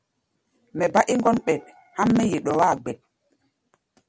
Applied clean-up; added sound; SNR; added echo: none; none; none; none.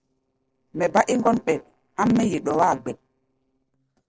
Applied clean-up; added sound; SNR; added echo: neural separator model SepFormer DNS4.